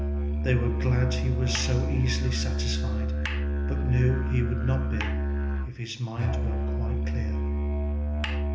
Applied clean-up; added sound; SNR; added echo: none; Musical instrument; -3 dB; reverberation time 0.8 s.